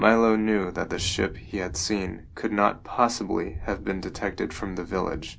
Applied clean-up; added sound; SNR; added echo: none; Thunder; 14 dB; none.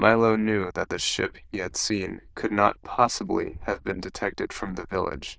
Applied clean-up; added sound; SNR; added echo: neural diffusion model UNIVERSE++.